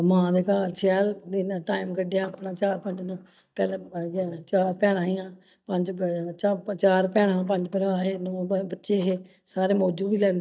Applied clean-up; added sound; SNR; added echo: neural mask model DeepFilterNet 3.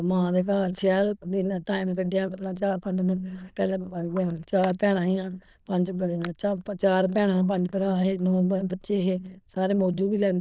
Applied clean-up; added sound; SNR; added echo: neural diffusion model UNIVERSE++.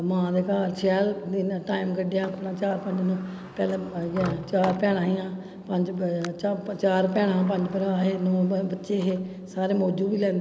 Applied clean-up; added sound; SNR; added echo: none; Sliding door; 19 dB; none.